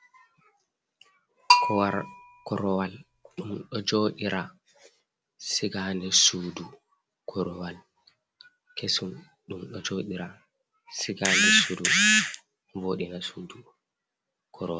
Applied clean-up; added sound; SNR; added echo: none; Bell; 0 dB; none.